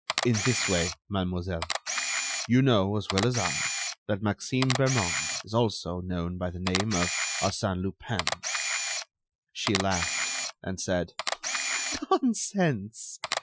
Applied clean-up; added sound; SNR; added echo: classical method Wiener filter.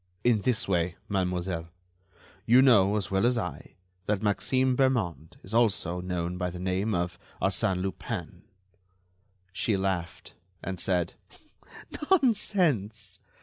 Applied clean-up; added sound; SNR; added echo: none; none; none; none.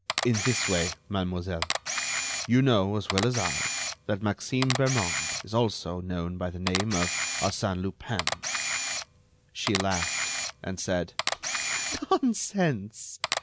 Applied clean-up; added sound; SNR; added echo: none; Camera; 3 dB; none.